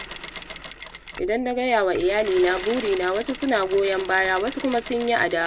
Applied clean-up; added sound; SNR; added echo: none; Mechanisms; 4 dB; none.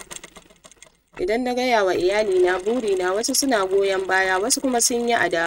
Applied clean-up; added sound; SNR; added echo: neural mask model RNNoise.